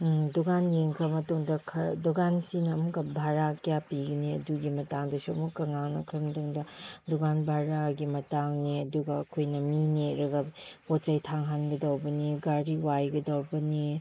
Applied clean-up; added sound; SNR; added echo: neural mask model Resemble Enhance denoiser.